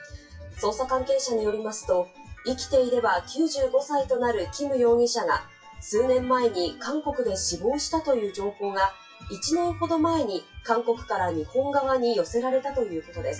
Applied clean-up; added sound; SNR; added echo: classical method WPE with log-MMSE.